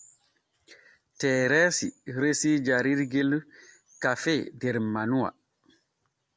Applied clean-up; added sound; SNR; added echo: none; none; none; none.